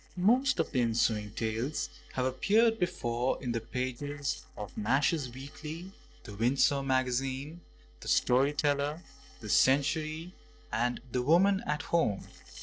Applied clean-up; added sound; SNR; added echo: neural separator model SepFormer DNS4.